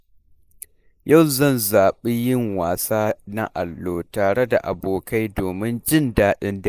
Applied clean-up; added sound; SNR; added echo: neural mask model Resemble Enhance denoiser.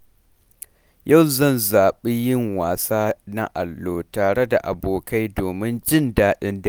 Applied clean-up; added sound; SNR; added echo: none; none; none; none.